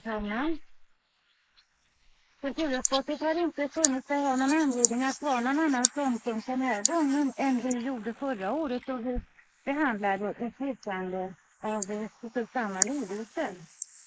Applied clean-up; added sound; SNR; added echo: neural mask model Resemble Enhance denoiser.